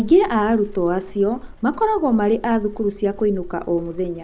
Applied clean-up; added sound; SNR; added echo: none; Rain; 16 dB; none.